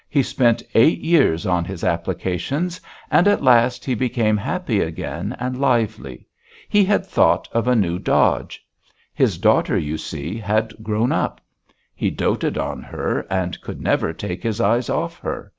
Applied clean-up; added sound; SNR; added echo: none; none; none; none.